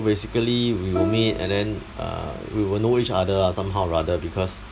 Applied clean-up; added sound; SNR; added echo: none; Plucked string instrument; 8 dB; none.